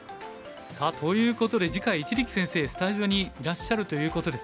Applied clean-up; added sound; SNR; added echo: none; none; none; none.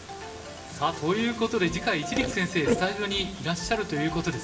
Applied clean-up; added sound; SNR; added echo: none; Burping, eructation; 8 dB; reverberation time 2.3 s.